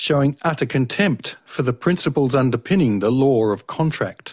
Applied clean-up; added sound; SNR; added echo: none; none; none; none.